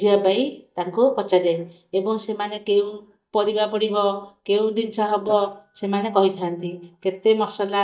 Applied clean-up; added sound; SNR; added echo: neural mask model DeepFilterNet 3.